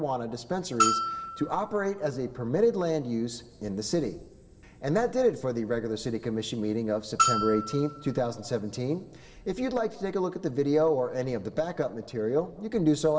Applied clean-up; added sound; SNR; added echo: none; Bell; 3 dB; reverberation time 2.1 s.